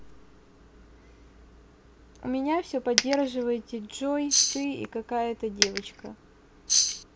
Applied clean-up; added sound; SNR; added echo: none; Coin (dropping) + Tambourine; -5 dB; none.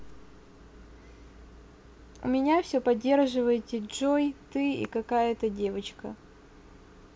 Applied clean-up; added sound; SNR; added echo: none; none; none; none.